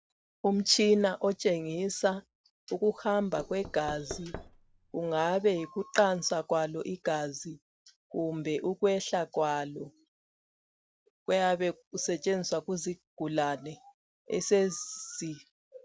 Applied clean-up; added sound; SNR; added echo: none; Knock / Wood; 16 dB; none.